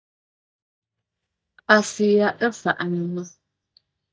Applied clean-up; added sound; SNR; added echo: neural mask model DeepFilterNet 3.